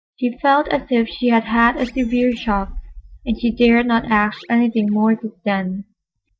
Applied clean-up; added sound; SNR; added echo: neural mask model DeepFilterNet 3.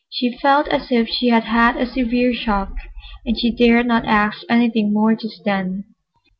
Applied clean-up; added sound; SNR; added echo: none; none; none; none.